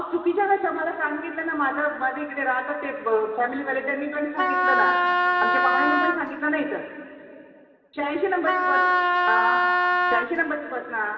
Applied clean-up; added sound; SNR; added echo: none; Wind instrument, woodwind instrument; -5 dB; reverberation time 2.7 s.